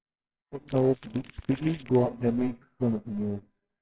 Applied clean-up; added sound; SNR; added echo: neural separator model SepFormer WHAMR!.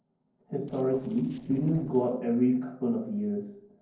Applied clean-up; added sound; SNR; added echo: neural separator model SepFormer DNS4.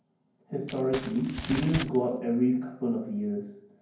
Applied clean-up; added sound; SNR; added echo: none; Crumpling, crinkling; 9 dB; reverberation time 0.9 s.